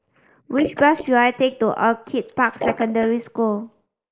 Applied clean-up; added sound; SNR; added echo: neural mask model Resemble Enhance denoiser.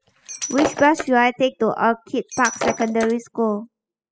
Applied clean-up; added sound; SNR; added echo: classical method spectral subtraction.